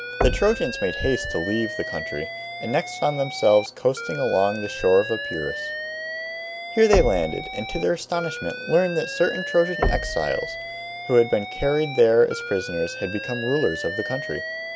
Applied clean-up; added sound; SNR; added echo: none; Knock + Alarm; 7 dB; none.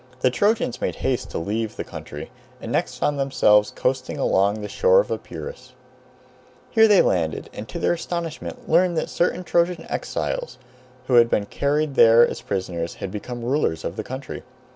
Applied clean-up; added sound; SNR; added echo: none; none; none; none.